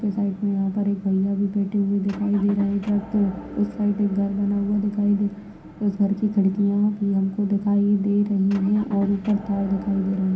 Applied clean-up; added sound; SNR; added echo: none; Motor vehicle (road) / Engine; 17 dB; reverberation time 0.3 s.